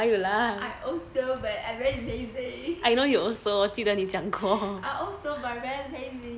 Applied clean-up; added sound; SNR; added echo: none; none; none; none.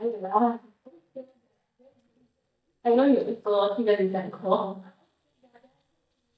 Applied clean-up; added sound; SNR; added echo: neural mask model DeepFilterNet 3.